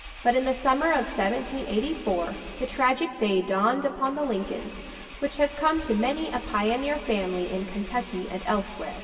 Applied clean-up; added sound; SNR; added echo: none; Engine; 15 dB; reverberation time 2.5 s.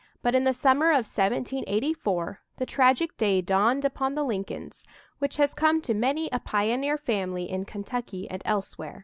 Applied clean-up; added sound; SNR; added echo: none; none; none; none.